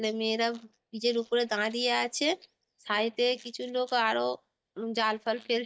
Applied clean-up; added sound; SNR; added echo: neural mask model DeepFilterNet 3.